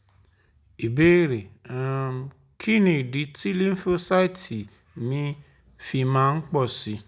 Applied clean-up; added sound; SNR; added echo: none; none; none; none.